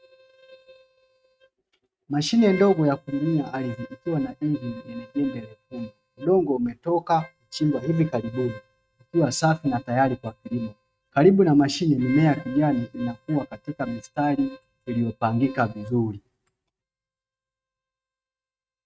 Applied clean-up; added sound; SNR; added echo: neural mask model RNNoise.